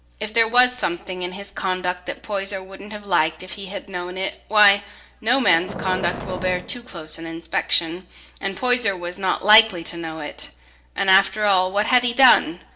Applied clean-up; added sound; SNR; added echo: none; Boom; 10 dB; reverberation time 0.4 s.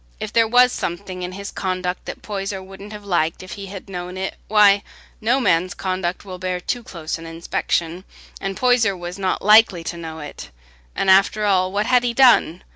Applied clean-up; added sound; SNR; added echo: none; none; none; none.